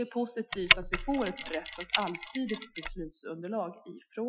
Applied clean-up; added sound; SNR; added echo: classical method Wiener filter.